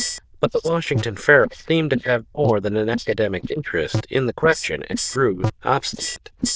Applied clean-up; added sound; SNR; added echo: neural diffusion model UNIVERSE++.